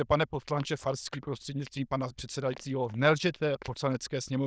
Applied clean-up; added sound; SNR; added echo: neural diffusion model UNIVERSE++.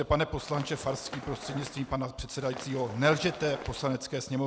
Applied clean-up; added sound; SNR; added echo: none; Run; 12 dB; none.